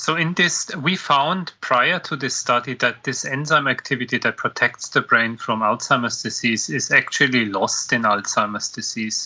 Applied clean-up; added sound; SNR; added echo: none; none; none; none.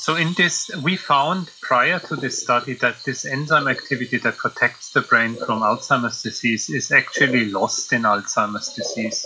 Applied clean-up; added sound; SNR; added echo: classical method log-MMSE.